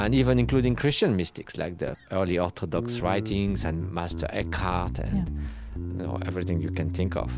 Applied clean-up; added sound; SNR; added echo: none; Bass guitar; 5 dB; none.